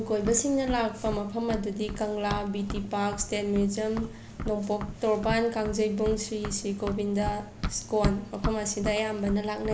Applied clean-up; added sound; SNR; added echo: none; Run; 8 dB; none.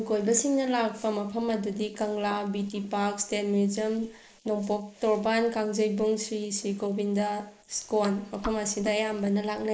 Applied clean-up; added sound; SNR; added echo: neural mask model Resemble Enhance denoiser.